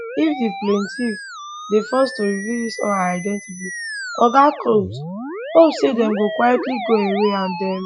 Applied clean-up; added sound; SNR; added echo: classical method spectral subtraction.